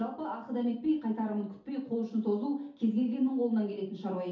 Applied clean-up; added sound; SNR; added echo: none; none; none; reverberation time 0.5 s.